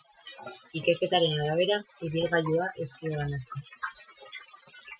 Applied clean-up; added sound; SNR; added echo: classical method Wiener filter.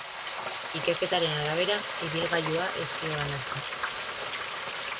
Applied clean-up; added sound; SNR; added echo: none; Frying (food); 1 dB; none.